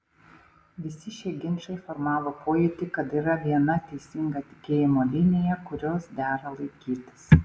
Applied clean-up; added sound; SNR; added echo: none; none; none; none.